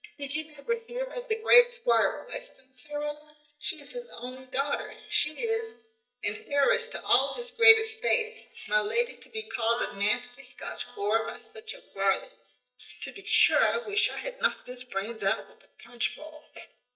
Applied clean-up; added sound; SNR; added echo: neural mask model DeepFilterNet 3.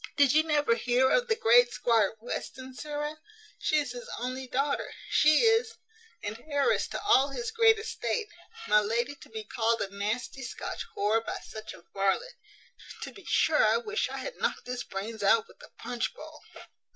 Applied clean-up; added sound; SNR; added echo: none; none; none; none.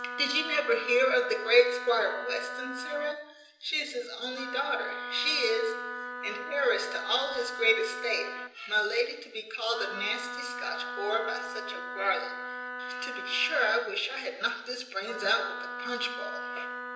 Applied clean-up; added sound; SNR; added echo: none; Wind instrument, woodwind instrument; 8 dB; reverberation time 0.9 s.